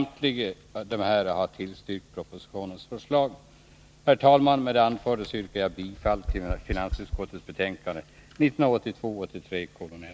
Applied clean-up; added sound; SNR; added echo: none; Tap; 9 dB; none.